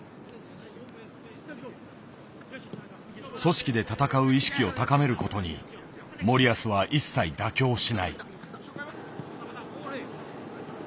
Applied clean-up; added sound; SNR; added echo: none; none; none; none.